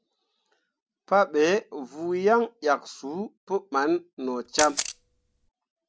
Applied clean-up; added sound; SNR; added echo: none; Camera; 6 dB; none.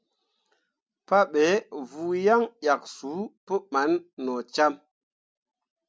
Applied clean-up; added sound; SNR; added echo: none; none; none; none.